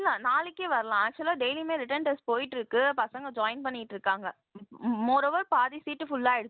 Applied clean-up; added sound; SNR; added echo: none; none; none; none.